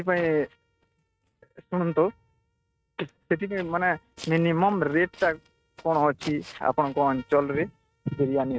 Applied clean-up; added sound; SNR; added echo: neural mask model RNNoise.